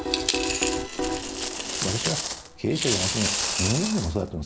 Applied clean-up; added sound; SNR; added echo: none; Coin (dropping); 1 dB; none.